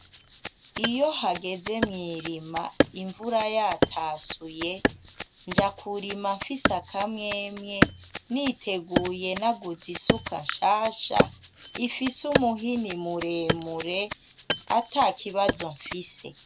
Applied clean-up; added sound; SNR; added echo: none; Rattle (instrument) + Wood; 1 dB; none.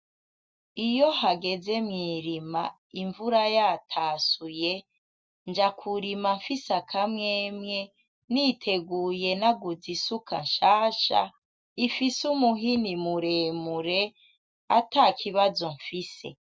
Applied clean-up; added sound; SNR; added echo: none; none; none; none.